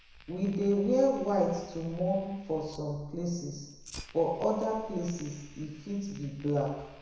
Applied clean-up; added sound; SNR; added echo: none; Fire; 19 dB; reverberation time 1.0 s.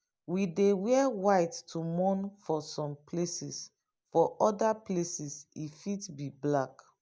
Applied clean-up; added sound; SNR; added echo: none; none; none; none.